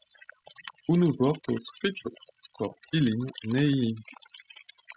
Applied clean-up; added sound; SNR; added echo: classical method spectral subtraction.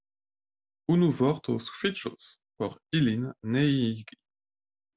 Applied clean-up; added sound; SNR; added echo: none; none; none; none.